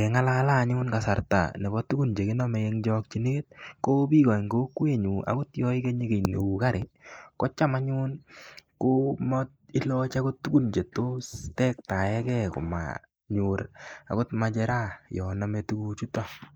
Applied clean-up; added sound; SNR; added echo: neural mask model Resemble Enhance denoiser.